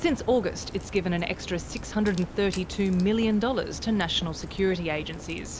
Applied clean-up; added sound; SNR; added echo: none; Crack; 14 dB; none.